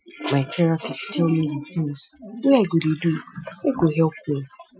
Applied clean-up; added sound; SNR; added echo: classical method Wiener filter.